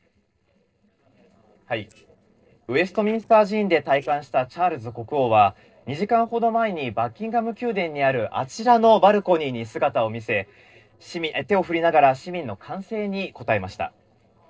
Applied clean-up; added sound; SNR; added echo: neural separator model SepFormer DNS4.